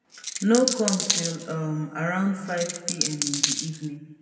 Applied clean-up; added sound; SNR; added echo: none; Coin (dropping); 2 dB; reverberation time 1.7 s.